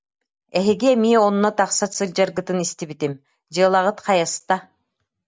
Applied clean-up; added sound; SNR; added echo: none; none; none; none.